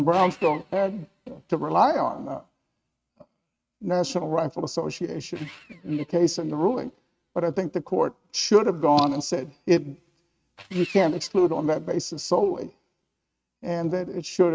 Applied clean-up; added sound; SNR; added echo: neural mask model RNNoise.